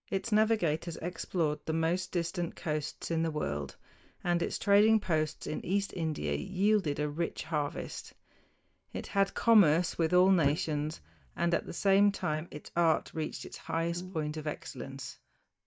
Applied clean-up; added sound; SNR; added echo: neural mask model DeepFilterNet 3.